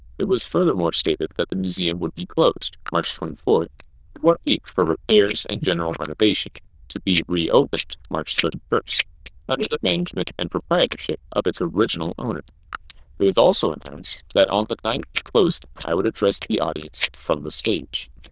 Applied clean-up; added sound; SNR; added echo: neural diffusion model UNIVERSE++.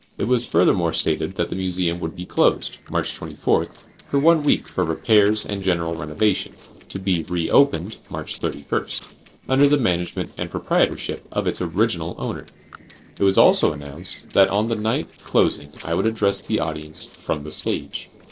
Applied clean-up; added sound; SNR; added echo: neural separator model SepFormer DNS4.